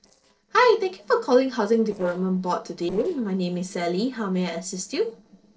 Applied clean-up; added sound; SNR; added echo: neural separator model SepFormer DNS4.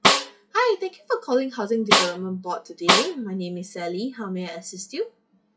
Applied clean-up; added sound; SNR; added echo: classical method WPE with log-MMSE.